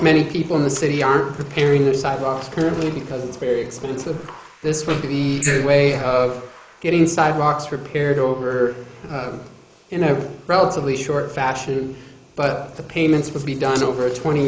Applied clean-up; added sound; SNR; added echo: neural mask model Resemble Enhance denoiser.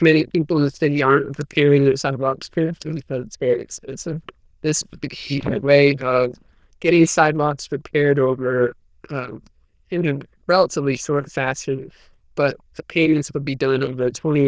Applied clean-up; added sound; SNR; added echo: neural diffusion model UNIVERSE++.